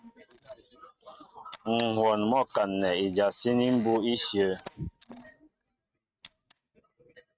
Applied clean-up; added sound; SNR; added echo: neural mask model RNNoise.